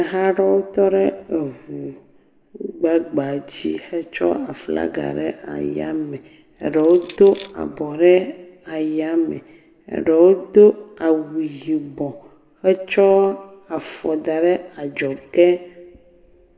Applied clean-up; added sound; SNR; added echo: none; Crushing; 17 dB; reverberation time 0.9 s.